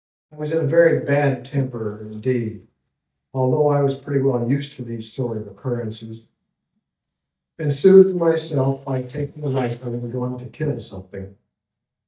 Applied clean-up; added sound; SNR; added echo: neural mask model DeepFilterNet 3.